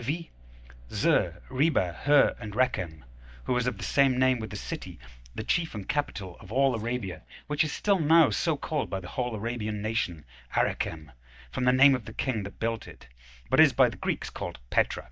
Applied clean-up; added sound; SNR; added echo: neural mask model DeepFilterNet 3.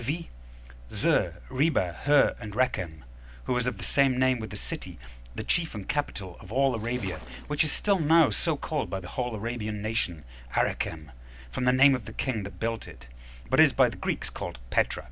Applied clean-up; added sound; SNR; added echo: none; Splash, splatter; 18 dB; none.